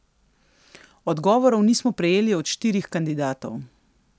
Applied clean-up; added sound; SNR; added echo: none; none; none; none.